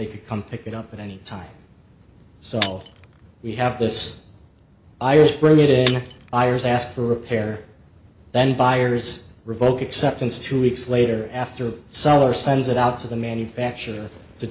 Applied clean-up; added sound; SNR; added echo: none; Shatter; 16 dB; none.